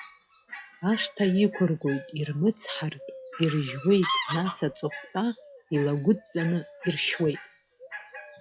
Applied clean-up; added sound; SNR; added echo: classical method log-MMSE.